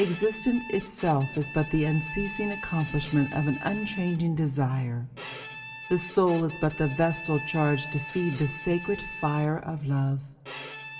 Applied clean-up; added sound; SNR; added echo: none; Bowed string instrument; 13 dB; reverberation time 2.6 s.